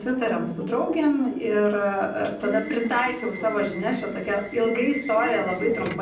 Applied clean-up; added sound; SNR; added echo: none; Subway, metro, underground / Alarm; 9 dB; reverberation time 0.6 s.